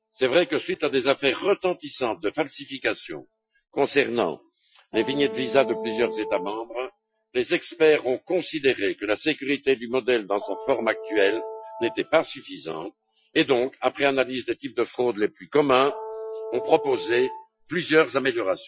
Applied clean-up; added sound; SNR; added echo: classical method Wiener filter.